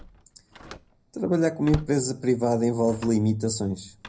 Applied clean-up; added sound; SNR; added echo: none; Slam; 16 dB; reverberation time 0.4 s.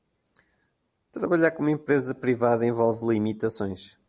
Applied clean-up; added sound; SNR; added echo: none; none; none; none.